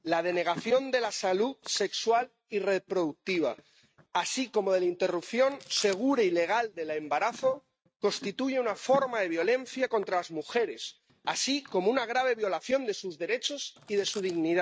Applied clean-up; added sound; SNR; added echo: neural mask model RNNoise.